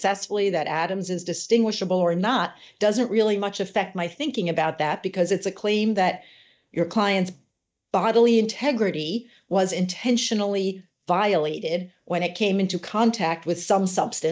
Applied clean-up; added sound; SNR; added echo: neural mask model DeepFilterNet 3.